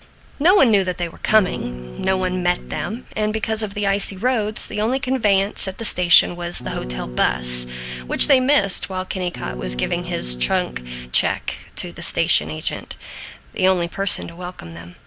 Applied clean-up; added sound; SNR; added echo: none; Electric guitar / Strum; 9 dB; none.